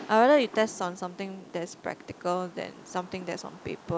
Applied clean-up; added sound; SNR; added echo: none; Fireworks; 19 dB; none.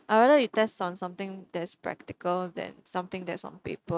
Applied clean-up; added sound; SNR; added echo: neural mask model RNNoise.